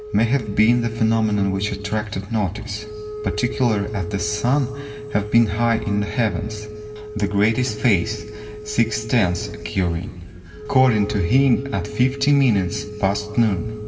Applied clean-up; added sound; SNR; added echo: none; Wind instrument, woodwind instrument; 13 dB; reverberation time 2.6 s.